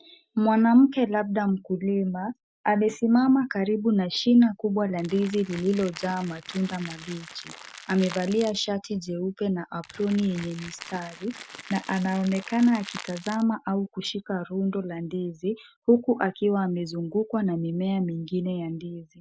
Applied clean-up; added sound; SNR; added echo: none; Crackle; 17 dB; none.